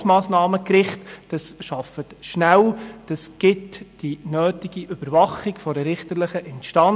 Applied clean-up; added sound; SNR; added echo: none; none; none; none.